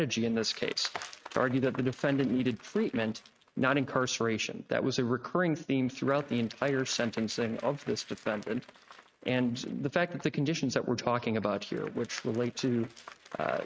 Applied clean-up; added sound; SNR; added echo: neural mask model RNNoise.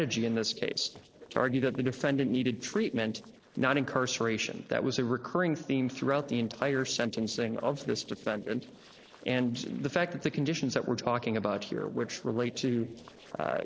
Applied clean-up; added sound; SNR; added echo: neural separator model SepFormer DNS4.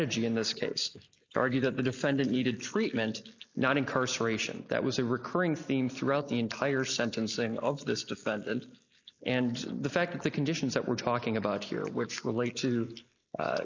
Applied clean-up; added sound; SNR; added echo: neural mask model Resemble Enhance denoiser.